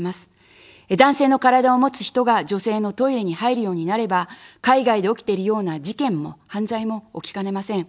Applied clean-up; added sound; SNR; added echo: none; none; none; none.